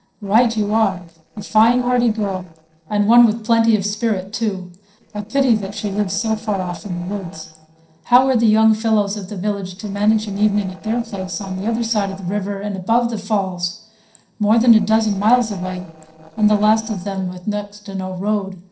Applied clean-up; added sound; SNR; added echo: neural separator model SepFormer DNS4.